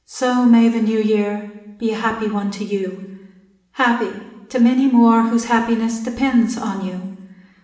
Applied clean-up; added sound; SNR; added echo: none; none; none; reverberation time 1.0 s.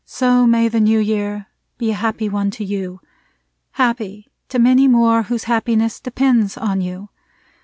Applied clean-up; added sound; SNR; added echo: none; none; none; none.